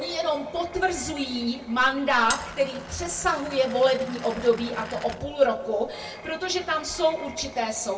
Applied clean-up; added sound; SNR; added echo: none; Glass; 15 dB; reverberation time 0.2 s.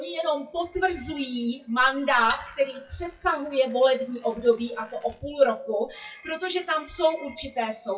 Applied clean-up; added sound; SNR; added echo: classical method WPE with log-MMSE.